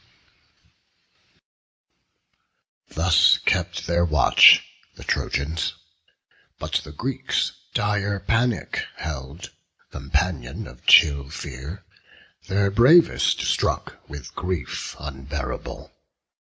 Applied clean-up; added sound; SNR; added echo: none; none; none; none.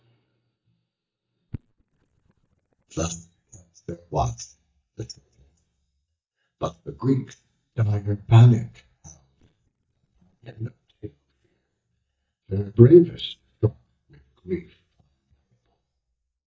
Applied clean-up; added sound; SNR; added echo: neural mask model DeepFilterNet 3.